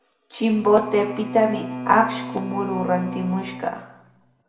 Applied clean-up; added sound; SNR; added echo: none; Bowed string instrument; 10 dB; reverberation time 0.7 s.